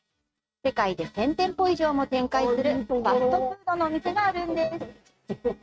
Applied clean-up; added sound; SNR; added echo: neural mask model RNNoise.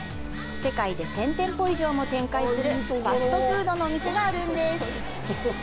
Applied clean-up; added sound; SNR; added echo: none; Telephone; 10 dB; none.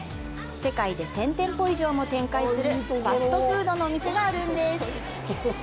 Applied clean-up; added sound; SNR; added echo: none; none; none; none.